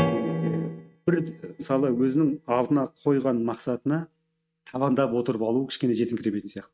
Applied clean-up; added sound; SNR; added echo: neural mask model RNNoise.